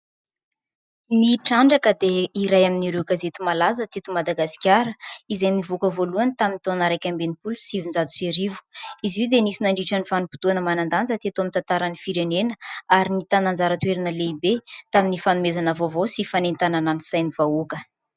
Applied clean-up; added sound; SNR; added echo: none; none; none; none.